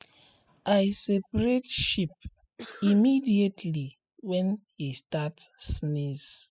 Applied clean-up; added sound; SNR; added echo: classical method spectral subtraction.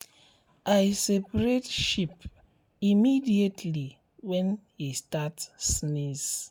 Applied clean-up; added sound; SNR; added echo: none; none; none; none.